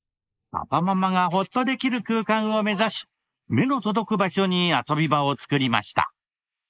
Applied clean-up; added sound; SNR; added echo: neural mask model Resemble Enhance denoiser.